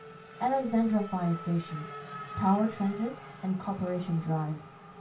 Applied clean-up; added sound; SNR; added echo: none; Race car, auto racing / Accelerating, revving, vroom; 14 dB; reverberation time 0.2 s.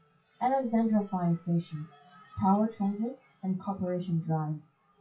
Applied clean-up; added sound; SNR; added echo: classical method WPE with log-MMSE.